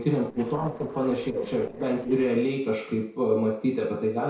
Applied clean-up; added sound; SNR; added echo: neural separator model SepFormer DNS4.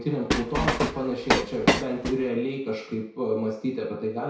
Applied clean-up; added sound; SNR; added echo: none; Train; -2 dB; reverberation time 0.6 s.